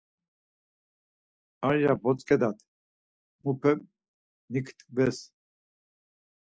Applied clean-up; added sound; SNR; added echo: neural mask model DeepFilterNet 3.